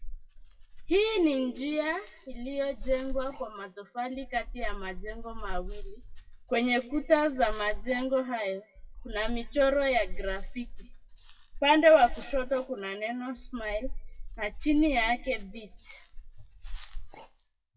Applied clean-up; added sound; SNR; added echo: classical method WPE with log-MMSE.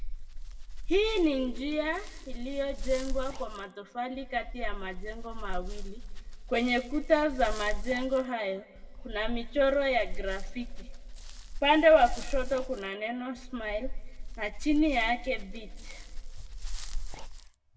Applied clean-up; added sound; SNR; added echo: none; Dog; 4 dB; reverberation time 1.7 s.